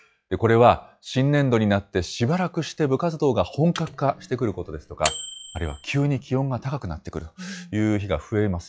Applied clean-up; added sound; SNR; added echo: classical method log-MMSE.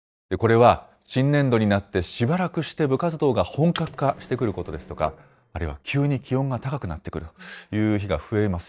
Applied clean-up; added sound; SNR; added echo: neural mask model DeepFilterNet 3.